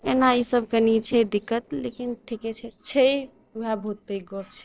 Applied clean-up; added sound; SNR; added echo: neural separator model SepFormer DNS4.